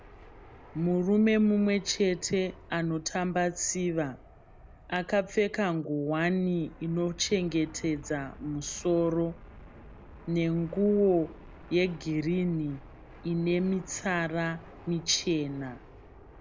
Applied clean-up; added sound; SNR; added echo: none; Fixed-wing aircraft, airplane; 20 dB; none.